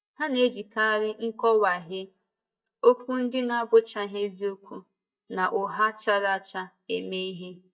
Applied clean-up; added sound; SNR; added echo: neural mask model DeepFilterNet 3.